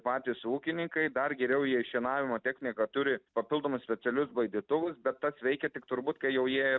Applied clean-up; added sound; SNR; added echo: none; none; none; none.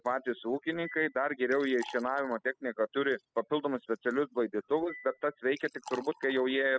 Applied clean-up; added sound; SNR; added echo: classical method spectral subtraction.